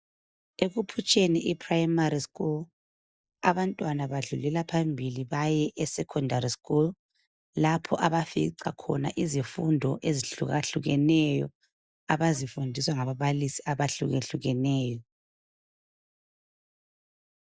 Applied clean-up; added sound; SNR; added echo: neural mask model DeepFilterNet 3.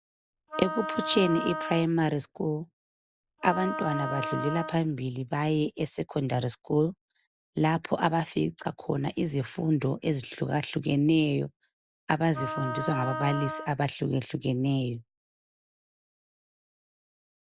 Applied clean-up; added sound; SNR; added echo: none; Wind instrument, woodwind instrument; 6 dB; none.